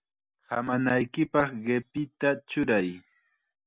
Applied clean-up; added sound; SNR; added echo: none; none; none; none.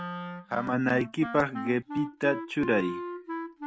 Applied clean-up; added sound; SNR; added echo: none; Wind instrument, woodwind instrument; 8 dB; none.